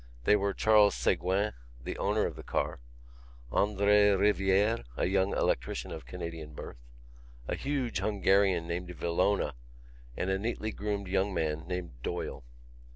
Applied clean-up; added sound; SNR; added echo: none; none; none; none.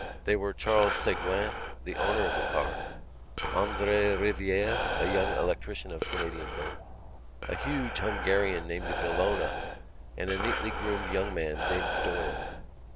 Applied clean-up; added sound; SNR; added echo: none; Breathing; 3 dB; none.